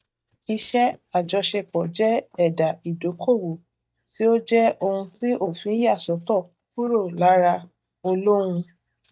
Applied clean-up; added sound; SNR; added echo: neural mask model DeepFilterNet 3.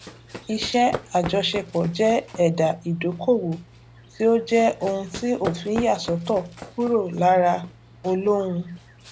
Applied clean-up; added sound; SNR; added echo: none; Run; 16 dB; none.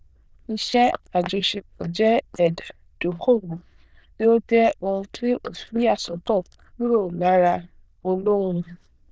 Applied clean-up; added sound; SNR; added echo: neural diffusion model UNIVERSE++.